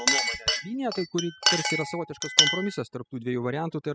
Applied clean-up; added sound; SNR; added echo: classical method spectral subtraction.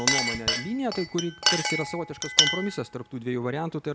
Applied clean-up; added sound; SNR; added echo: none; Chink, clink; -2 dB; none.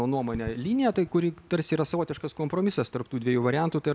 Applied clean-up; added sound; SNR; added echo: none; none; none; none.